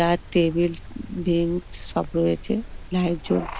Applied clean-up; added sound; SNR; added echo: none; Cricket; 9 dB; none.